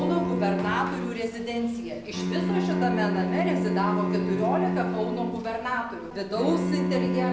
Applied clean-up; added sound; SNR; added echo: none; Bowed string instrument; -1 dB; none.